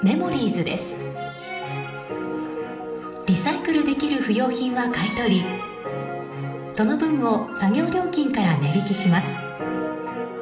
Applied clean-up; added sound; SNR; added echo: none; none; none; reverberation time 1.7 s.